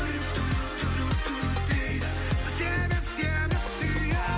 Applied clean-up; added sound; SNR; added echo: none; none; none; none.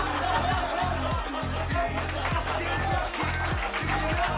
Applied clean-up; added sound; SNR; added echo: none; Applause; -1 dB; none.